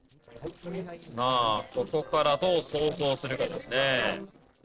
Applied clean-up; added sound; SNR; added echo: neural separator model SepFormer DNS4.